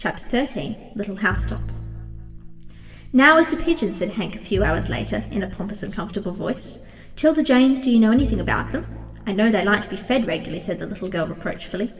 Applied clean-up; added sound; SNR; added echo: none; Bowed string instrument; 11 dB; reverberation time 1.4 s.